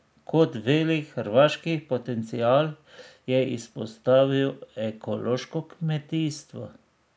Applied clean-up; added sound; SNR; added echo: none; none; none; none.